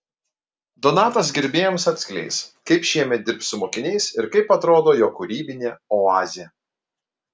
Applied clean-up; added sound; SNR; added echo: none; none; none; none.